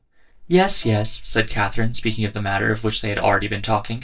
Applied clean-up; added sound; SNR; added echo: neural mask model DeepFilterNet 3.